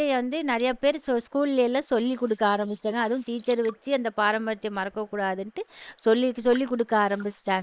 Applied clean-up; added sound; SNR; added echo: neural mask model Resemble Enhance denoiser.